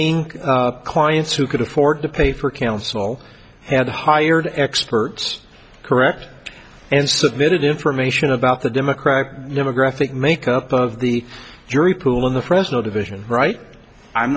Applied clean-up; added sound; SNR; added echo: none; none; none; none.